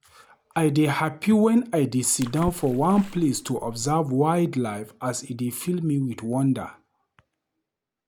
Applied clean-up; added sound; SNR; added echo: none; Water / Splash, splatter; 15 dB; none.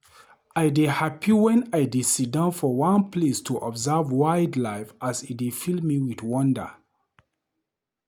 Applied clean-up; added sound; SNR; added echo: none; none; none; none.